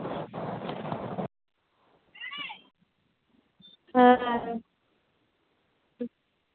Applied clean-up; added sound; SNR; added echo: none; none; none; none.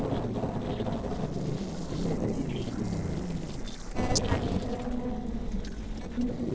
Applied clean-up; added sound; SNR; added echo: neural separator model SepFormer DNS4.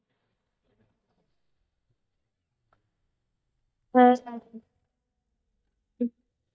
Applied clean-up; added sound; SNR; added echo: neural mask model DeepFilterNet 3.